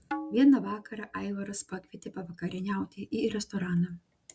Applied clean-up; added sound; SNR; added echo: none; Tabla; 11 dB; none.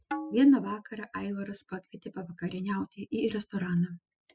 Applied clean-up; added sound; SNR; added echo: classical method spectral subtraction.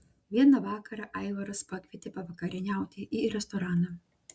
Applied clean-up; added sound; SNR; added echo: none; none; none; none.